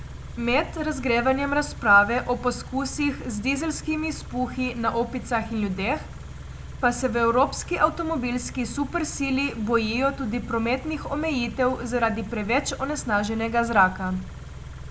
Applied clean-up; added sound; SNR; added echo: none; Idling / Car; 12 dB; none.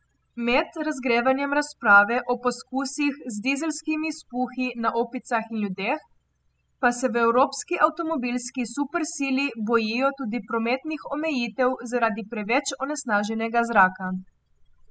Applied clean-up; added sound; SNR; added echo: classical method spectral subtraction.